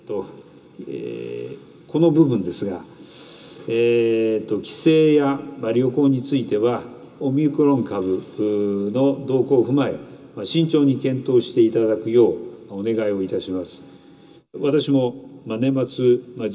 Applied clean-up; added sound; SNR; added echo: none; none; none; reverberation time 0.2 s.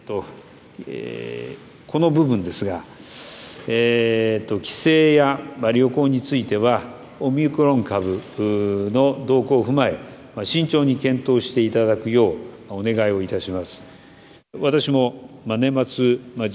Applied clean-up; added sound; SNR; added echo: none; none; none; none.